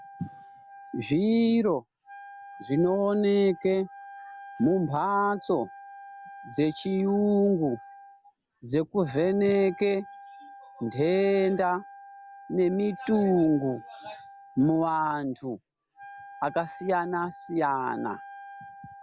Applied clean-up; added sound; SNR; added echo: none; Wind instrument, woodwind instrument; 19 dB; none.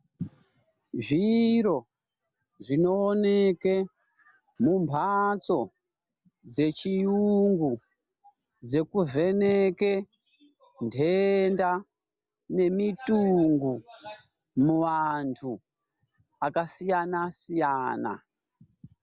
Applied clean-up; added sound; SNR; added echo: none; none; none; none.